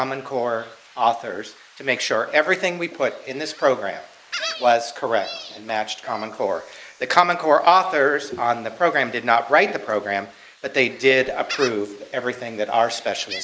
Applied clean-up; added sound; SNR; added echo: neural mask model Resemble Enhance denoiser.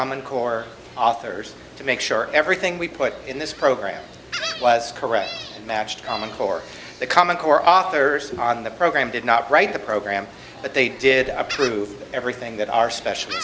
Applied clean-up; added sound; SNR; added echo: none; Gull, seagull; 16 dB; none.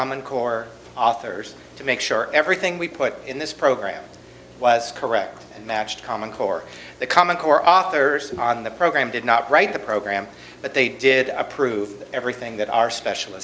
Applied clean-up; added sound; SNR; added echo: none; none; none; none.